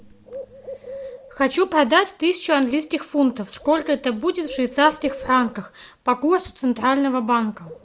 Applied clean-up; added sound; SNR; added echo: none; Bird; 19 dB; none.